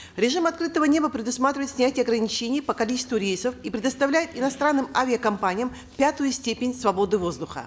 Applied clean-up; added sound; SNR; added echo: none; none; none; none.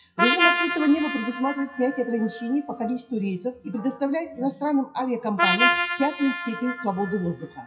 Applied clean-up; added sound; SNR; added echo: classical method WPE with log-MMSE.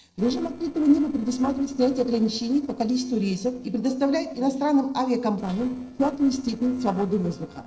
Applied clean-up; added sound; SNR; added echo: neural separator model SepFormer DNS4.